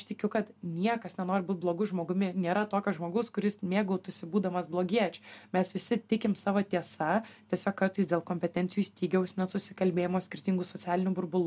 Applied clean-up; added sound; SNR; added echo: none; none; none; none.